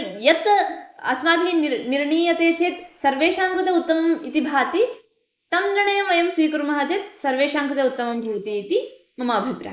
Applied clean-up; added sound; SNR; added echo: neural mask model Resemble Enhance denoiser.